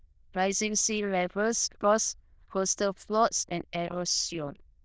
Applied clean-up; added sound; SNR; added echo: neural diffusion model UNIVERSE++.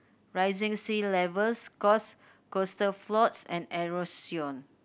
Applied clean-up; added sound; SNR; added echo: none; none; none; none.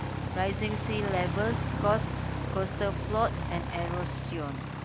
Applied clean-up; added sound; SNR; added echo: none; Aircraft; 1 dB; none.